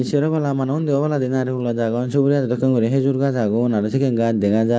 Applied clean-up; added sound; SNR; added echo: neural mask model Resemble Enhance denoiser.